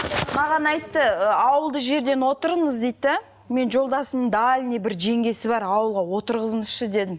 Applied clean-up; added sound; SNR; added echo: none; none; none; none.